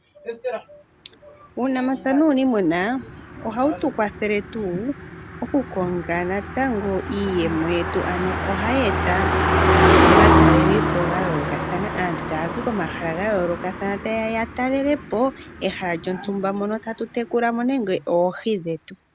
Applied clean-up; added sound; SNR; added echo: none; Car passing by; 0 dB; none.